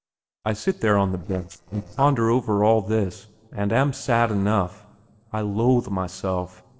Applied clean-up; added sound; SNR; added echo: neural separator model SepFormer DNS4.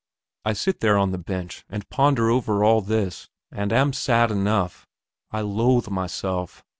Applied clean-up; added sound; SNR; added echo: none; none; none; none.